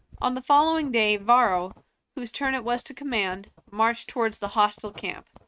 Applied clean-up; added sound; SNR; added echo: neural mask model RNNoise.